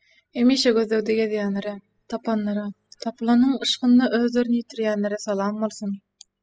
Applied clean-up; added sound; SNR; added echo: classical method spectral subtraction.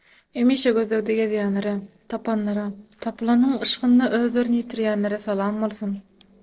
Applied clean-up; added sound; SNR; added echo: neural separator model SepFormer DNS4.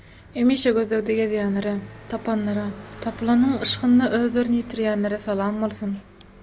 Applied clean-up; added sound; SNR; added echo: none; Car passing by; 18 dB; none.